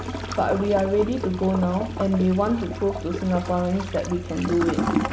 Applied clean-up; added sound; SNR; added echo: none; Toilet flush / Gurgling; 7 dB; none.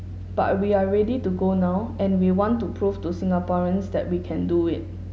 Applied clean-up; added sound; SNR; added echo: none; none; none; none.